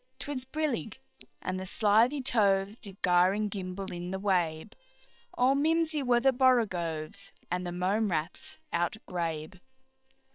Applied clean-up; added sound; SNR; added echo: neural separator model SepFormer WHAM!.